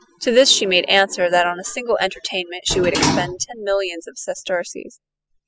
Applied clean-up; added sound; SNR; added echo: classical method spectral subtraction.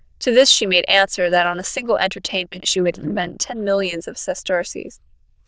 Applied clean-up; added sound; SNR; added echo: neural diffusion model UNIVERSE++.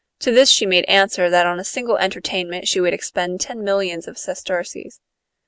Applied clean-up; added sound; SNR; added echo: none; none; none; none.